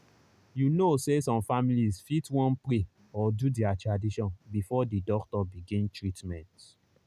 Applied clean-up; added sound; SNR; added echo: none; none; none; none.